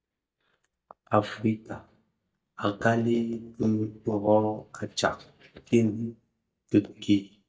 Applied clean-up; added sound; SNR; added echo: neural mask model DeepFilterNet 3.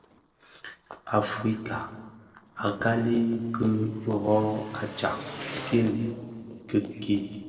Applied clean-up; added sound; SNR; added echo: neural separator model SepFormer DNS4.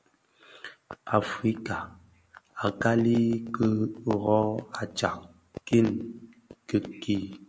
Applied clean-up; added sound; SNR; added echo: none; none; none; none.